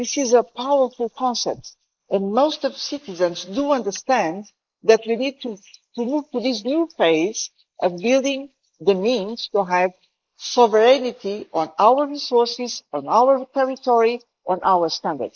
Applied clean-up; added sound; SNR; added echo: neural mask model Resemble Enhance denoiser.